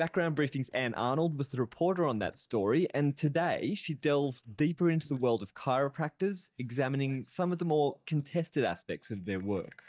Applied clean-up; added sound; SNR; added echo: neural mask model DeepFilterNet 3.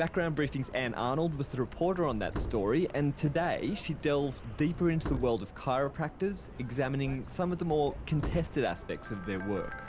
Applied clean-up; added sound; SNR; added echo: none; Car + Subway, metro, underground; 11 dB; none.